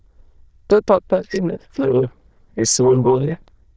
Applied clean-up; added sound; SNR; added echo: neural diffusion model UNIVERSE++.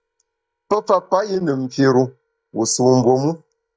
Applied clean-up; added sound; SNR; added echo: neural mask model DeepFilterNet 3.